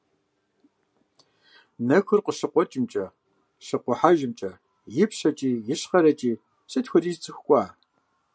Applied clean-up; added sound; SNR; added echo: none; none; none; none.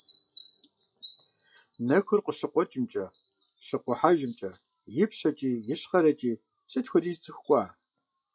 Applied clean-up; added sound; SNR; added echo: classical method log-MMSE.